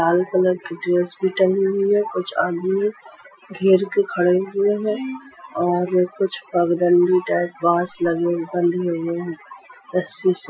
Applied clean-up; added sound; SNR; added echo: classical method Wiener filter.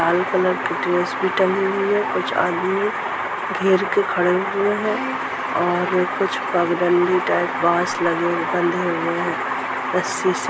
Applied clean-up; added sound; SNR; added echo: none; Bowed string instrument; 17 dB; none.